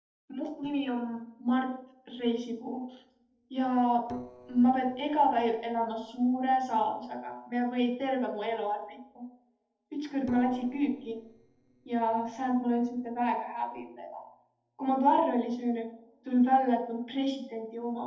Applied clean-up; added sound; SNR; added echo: neural separator model SepFormer DNS4.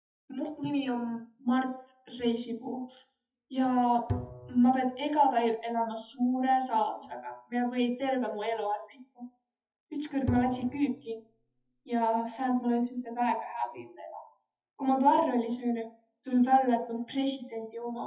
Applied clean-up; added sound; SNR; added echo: classical method WPE with log-MMSE.